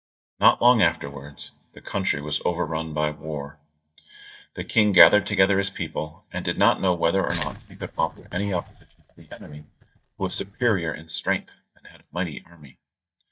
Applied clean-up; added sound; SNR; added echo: neural mask model DeepFilterNet 3.